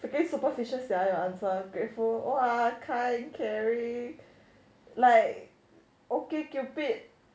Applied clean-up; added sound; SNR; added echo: none; none; none; none.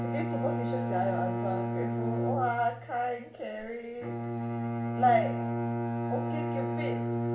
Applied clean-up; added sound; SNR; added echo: none; Bowed string instrument; -1 dB; reverberation time 0.9 s.